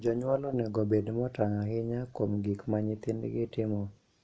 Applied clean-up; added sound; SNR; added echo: none; none; none; none.